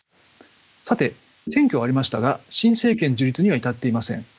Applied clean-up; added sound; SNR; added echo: neural mask model Resemble Enhance denoiser.